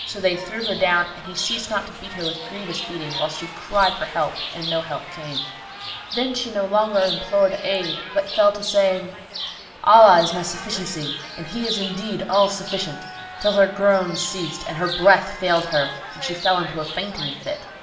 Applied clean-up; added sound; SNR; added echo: none; Chirp, tweet; 10 dB; reverberation time 1.9 s.